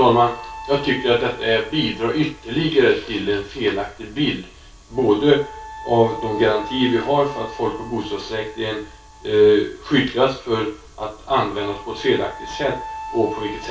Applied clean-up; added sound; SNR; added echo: none; Wind instrument, woodwind instrument; 16 dB; reverberation time 0.2 s.